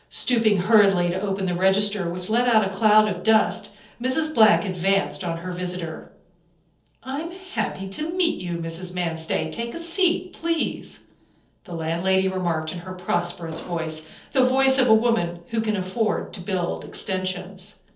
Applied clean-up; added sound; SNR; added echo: neural separator model SepFormer DNS4.